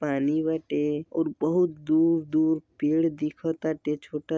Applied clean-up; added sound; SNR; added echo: none; none; none; none.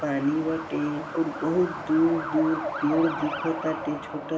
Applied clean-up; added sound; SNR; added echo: none; Truck; 8 dB; reverberation time 1.3 s.